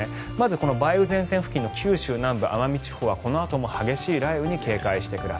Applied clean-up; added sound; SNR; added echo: none; none; none; none.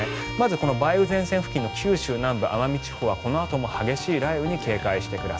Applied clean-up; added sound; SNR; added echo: none; Bowed string instrument; 14 dB; none.